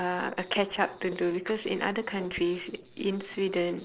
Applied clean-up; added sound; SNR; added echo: neural separator model SepFormer DNS4.